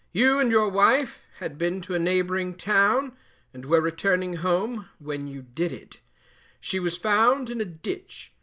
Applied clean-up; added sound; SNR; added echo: none; none; none; none.